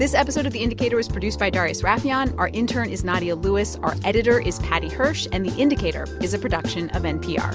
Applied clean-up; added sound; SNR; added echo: none; none; none; none.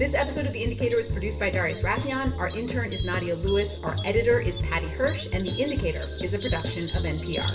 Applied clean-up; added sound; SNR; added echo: none; Fowl; -2 dB; reverberation time 0.6 s.